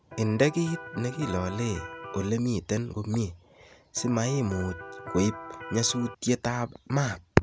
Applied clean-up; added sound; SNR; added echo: none; Electric guitar; 12 dB; none.